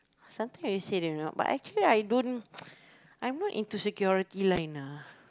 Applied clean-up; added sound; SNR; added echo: none; none; none; none.